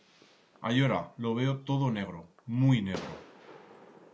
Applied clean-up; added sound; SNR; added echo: none; Fireworks; 19 dB; none.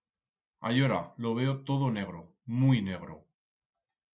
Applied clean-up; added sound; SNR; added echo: none; none; none; none.